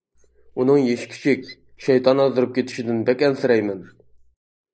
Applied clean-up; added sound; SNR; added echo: neural mask model Resemble Enhance denoiser.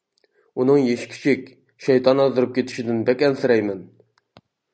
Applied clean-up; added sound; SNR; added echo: none; none; none; none.